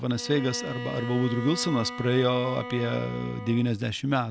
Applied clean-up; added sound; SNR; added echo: none; Bowed string instrument; 11 dB; none.